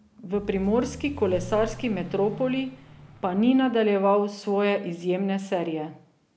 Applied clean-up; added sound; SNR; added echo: none; Vehicle; 14 dB; none.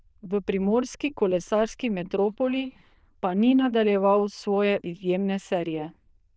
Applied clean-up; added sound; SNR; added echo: neural diffusion model UNIVERSE++.